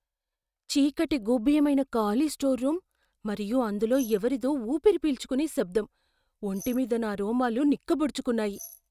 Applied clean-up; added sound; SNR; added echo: neural mask model RNNoise.